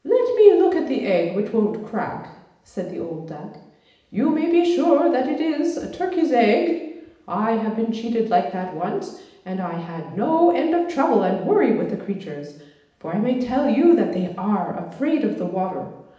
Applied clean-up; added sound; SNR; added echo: none; none; none; reverberation time 0.8 s.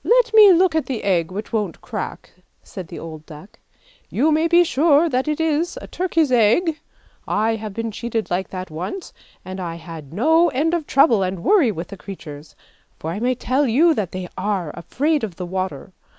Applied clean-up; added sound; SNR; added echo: none; none; none; none.